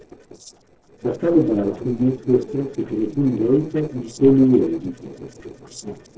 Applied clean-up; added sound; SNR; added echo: neural separator model SepFormer DNS4.